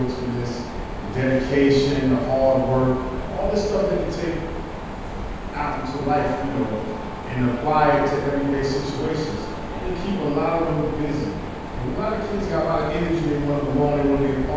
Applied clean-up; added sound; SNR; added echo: none; Mechanisms; 8 dB; reverberation time 1.2 s.